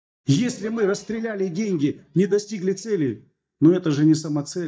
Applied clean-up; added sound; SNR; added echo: neural mask model DeepFilterNet 3.